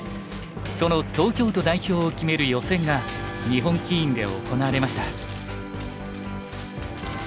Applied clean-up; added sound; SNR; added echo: none; Bowed string instrument; 15 dB; none.